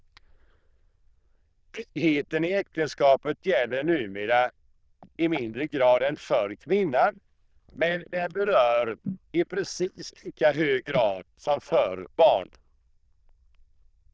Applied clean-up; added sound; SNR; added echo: neural diffusion model UNIVERSE++.